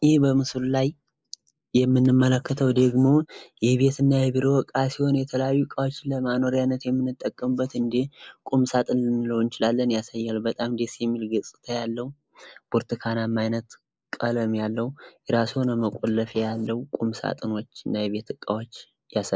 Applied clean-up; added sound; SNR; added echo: neural mask model Resemble Enhance denoiser.